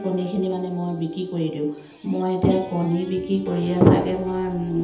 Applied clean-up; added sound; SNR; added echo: none; Guitar; 17 dB; reverberation time 0.8 s.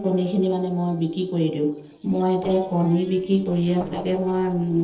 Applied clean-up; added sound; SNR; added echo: neural separator model SepFormer DNS4.